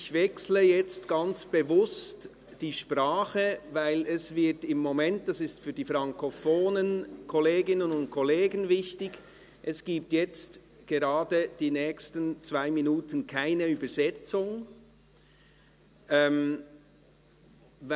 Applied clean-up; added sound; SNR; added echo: none; none; none; none.